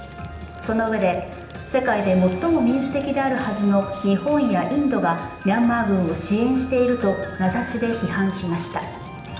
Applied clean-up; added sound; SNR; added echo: none; Fire; 19 dB; reverberation time 0.8 s.